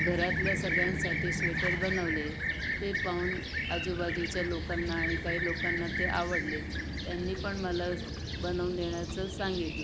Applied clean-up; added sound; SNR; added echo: none; Fixed-wing aircraft, airplane; -2 dB; none.